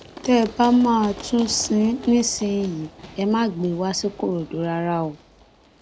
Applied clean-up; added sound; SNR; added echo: none; Run; 19 dB; none.